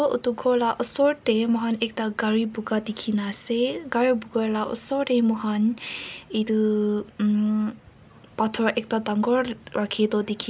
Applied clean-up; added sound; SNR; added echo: none; none; none; none.